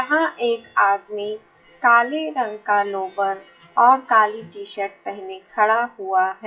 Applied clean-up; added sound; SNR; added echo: classical method WPE with log-MMSE.